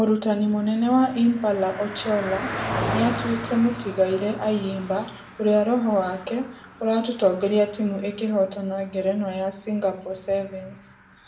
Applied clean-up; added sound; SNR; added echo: none; Car passing by; 12 dB; reverberation time 0.5 s.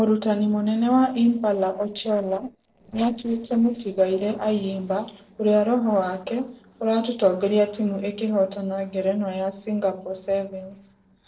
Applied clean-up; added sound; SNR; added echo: neural separator model SepFormer DNS4.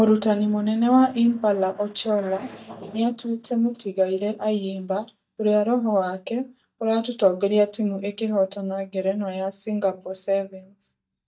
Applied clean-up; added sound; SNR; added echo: neural mask model DeepFilterNet 3.